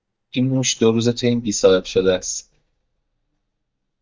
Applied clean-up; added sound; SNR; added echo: neural mask model DeepFilterNet 3.